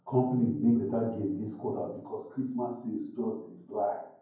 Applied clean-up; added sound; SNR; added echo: none; none; none; reverberation time 0.9 s.